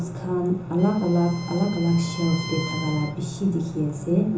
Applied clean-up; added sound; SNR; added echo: none; Bowed string instrument; 15 dB; reverberation time 0.6 s.